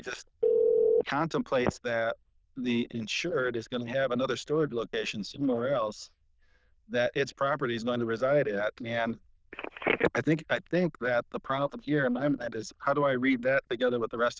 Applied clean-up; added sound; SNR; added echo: neural diffusion model UNIVERSE++.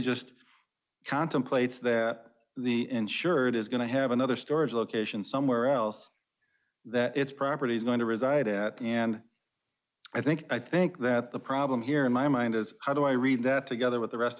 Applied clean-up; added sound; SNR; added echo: none; none; none; none.